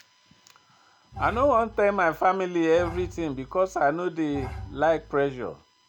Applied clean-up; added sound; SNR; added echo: none; Bowed string instrument; 14 dB; none.